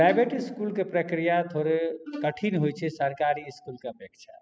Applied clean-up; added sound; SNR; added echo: classical method spectral subtraction.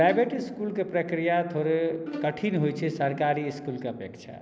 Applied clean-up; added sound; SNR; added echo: none; Bowed string instrument; 15 dB; none.